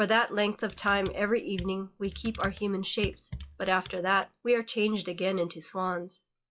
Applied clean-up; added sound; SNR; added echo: classical method log-MMSE.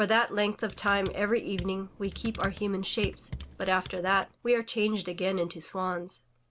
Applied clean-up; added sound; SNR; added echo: none; Computer keyboard; 12 dB; none.